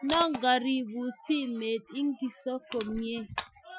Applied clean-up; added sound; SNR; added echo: classical method Wiener filter.